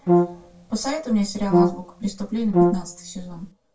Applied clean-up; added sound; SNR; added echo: none; Brass instrument; -4 dB; reverberation time 0.2 s.